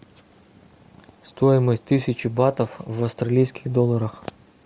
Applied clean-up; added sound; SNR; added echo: none; none; none; none.